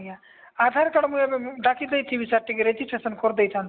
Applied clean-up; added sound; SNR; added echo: none; none; none; none.